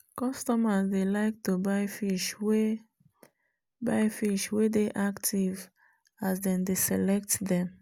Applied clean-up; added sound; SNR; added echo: none; none; none; none.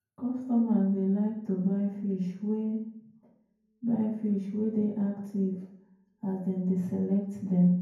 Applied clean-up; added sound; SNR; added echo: none; none; none; reverberation time 0.9 s.